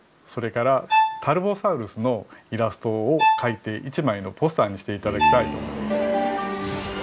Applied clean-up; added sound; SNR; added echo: none; Bowed string instrument; 1 dB; none.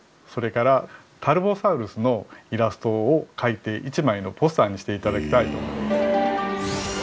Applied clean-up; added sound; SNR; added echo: none; none; none; none.